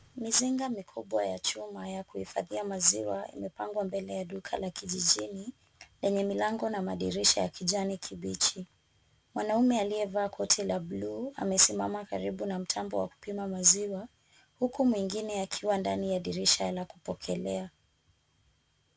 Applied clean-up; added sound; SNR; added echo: none; none; none; none.